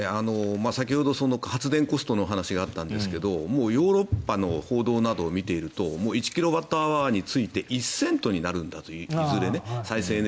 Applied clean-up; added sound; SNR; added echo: none; none; none; none.